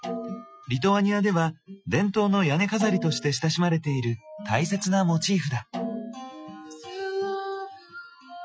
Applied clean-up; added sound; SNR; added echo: classical method Wiener filter.